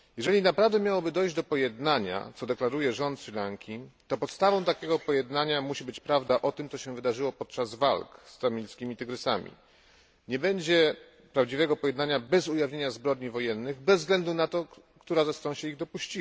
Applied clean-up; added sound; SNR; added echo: none; none; none; none.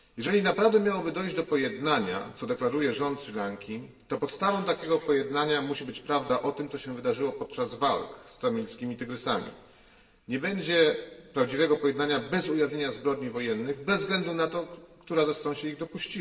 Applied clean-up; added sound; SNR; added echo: none; none; none; reverberation time 1.1 s.